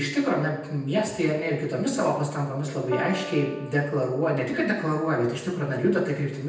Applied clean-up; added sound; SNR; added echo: none; Piano; 14 dB; reverberation time 0.9 s.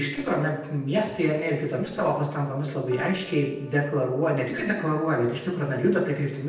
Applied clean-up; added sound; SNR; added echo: neural separator model SepFormer DNS4.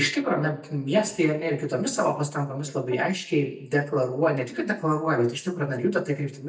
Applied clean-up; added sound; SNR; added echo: neural mask model DeepFilterNet 3.